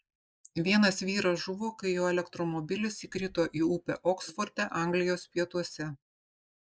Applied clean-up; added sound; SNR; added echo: neural mask model Resemble Enhance denoiser.